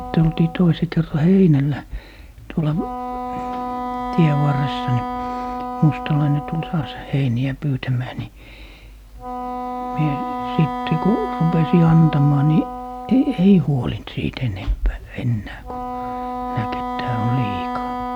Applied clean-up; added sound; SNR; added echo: none; Wind instrument, woodwind instrument; 8 dB; none.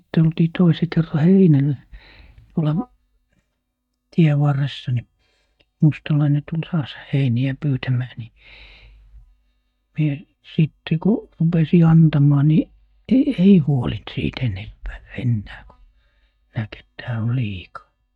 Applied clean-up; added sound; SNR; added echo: neural mask model DeepFilterNet 3.